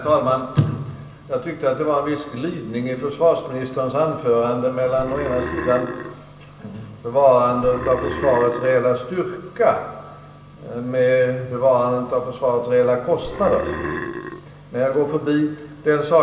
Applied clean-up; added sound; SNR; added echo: none; Burping, eructation; 9 dB; reverberation time 1.2 s.